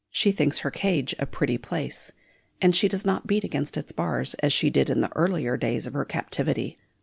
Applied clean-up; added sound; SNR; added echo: none; none; none; none.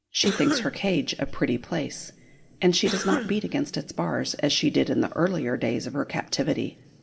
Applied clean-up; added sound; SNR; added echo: none; Cough; 6 dB; reverberation time 2.2 s.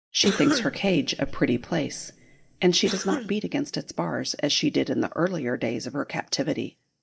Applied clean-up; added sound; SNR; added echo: neural mask model DeepFilterNet 3.